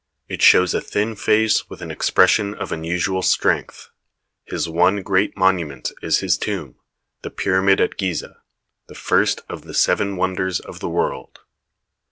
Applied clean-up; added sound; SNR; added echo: none; none; none; none.